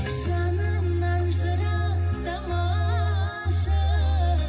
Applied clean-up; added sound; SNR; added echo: none; none; none; reverberation time 0.4 s.